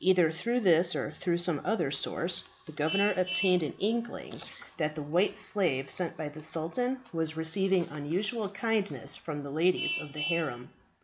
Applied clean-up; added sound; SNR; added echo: none; Vehicle horn, car horn, honking; 13 dB; none.